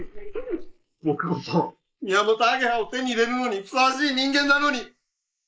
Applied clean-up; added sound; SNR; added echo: neural mask model Resemble Enhance denoiser.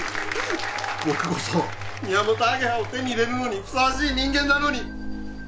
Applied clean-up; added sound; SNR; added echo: none; Gull, seagull / Fowl; 12 dB; none.